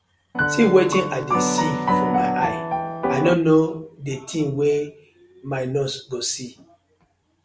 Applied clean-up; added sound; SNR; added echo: none; Piano; -1 dB; none.